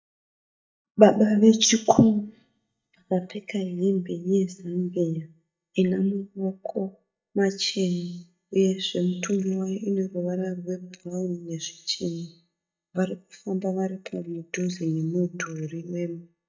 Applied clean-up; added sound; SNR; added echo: neural mask model DeepFilterNet 3.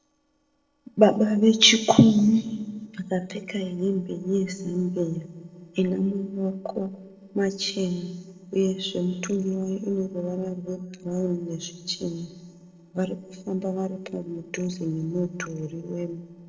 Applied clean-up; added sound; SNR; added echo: neural separator model SepFormer DNS4.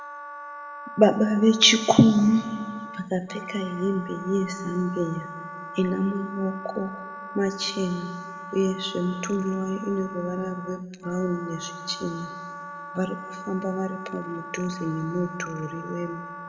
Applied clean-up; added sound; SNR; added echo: none; Wind instrument, woodwind instrument; 12 dB; reverberation time 1.8 s.